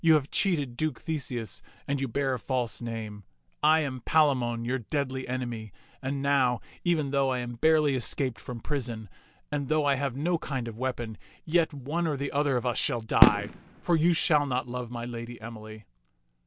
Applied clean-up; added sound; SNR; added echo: none; Fireworks; 1 dB; none.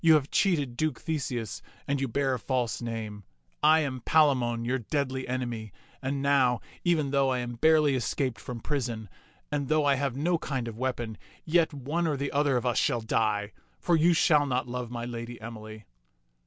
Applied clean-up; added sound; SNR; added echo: none; none; none; none.